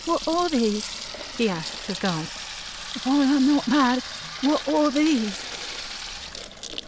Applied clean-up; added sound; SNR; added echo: none; Sink (filling or washing) / Water tap, faucet; 10 dB; none.